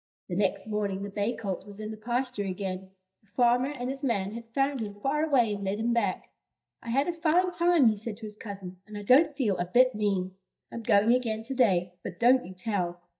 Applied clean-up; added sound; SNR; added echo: neural mask model DeepFilterNet 3.